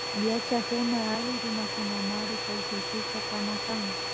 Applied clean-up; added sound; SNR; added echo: none; Domestic sounds, home sounds; 0 dB; none.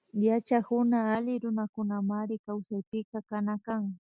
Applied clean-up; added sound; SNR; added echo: none; none; none; none.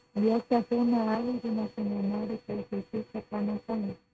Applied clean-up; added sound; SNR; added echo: neural mask model RNNoise.